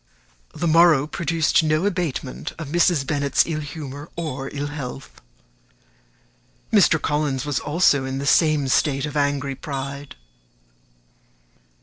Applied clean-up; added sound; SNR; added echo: neural separator model SepFormer DNS4.